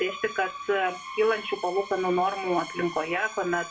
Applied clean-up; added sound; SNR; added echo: none; Screech; 12 dB; reverberation time 0.2 s.